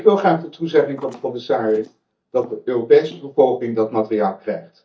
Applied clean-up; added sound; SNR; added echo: neural mask model DeepFilterNet 3.